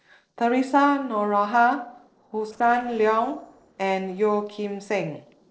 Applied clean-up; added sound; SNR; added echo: neural separator model SepFormer DNS4.